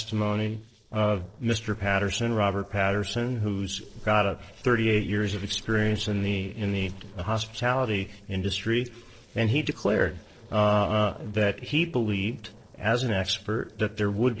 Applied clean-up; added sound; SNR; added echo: neural separator model SepFormer DNS4.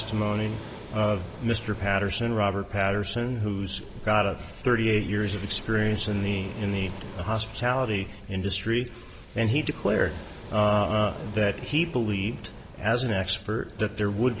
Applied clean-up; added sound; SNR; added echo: none; Waves, surf; 16 dB; none.